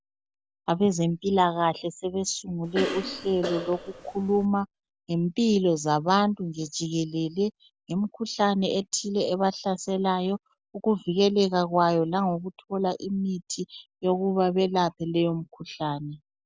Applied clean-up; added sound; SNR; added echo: none; Cough; 9 dB; none.